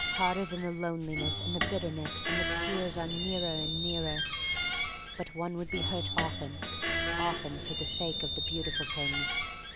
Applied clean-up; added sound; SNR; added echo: none; Squeak; -5 dB; none.